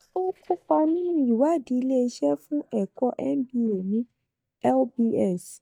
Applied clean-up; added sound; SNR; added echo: neural mask model DeepFilterNet 3.